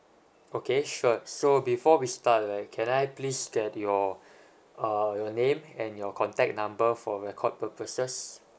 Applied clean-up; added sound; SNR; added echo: none; none; none; none.